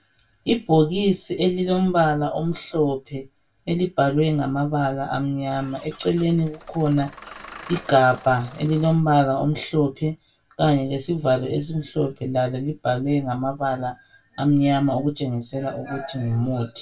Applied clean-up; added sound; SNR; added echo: none; Engine starting / Bus; 20 dB; reverberation time 0.2 s.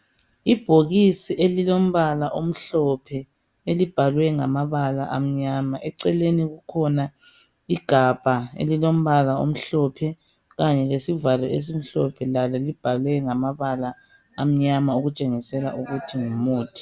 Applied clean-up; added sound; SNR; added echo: none; none; none; none.